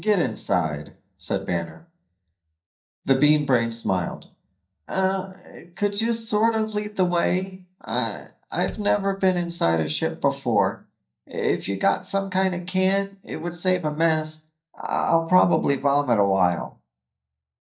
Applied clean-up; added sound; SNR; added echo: neural mask model DeepFilterNet 3.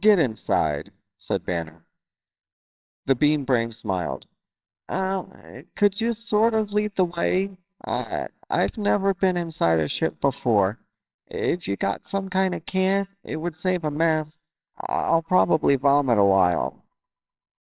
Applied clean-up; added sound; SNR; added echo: neural separator model SepFormer WHAMR!.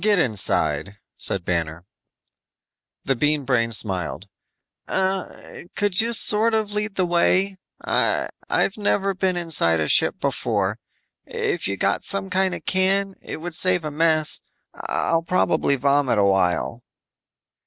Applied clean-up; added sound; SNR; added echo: none; none; none; none.